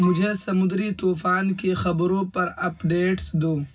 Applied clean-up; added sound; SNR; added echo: none; Marimba, xylophone; 18 dB; reverberation time 0.4 s.